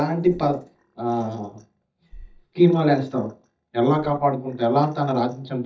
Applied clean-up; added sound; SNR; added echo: neural mask model DeepFilterNet 3.